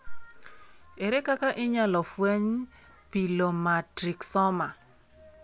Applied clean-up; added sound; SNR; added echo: none; none; none; none.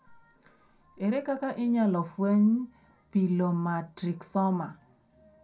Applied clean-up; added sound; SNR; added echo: none; none; none; reverberation time 0.2 s.